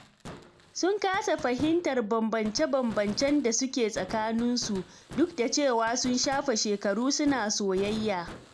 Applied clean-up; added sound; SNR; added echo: none; Fireworks; 18 dB; none.